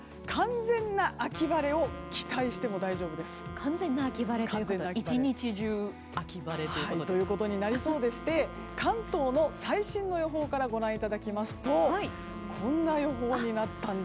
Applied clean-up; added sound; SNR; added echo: none; Wind instrument, woodwind instrument; 15 dB; none.